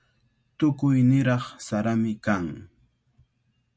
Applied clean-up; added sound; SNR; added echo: none; none; none; none.